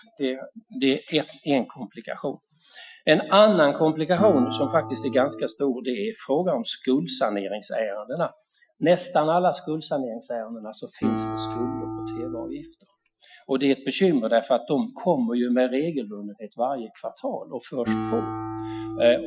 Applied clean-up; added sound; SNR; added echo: classical method Wiener filter.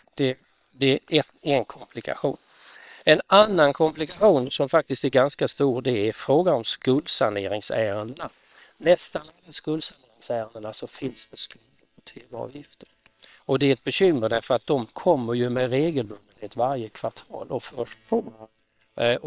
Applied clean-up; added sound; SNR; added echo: neural separator model SepFormer WHAM!.